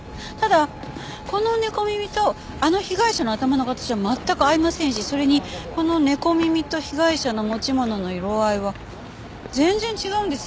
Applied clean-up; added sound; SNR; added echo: none; none; none; none.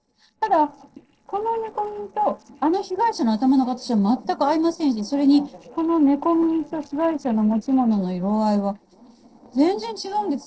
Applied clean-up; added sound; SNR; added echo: neural separator model SepFormer DNS4.